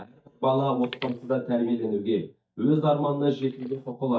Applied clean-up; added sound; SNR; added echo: neural mask model DeepFilterNet 3.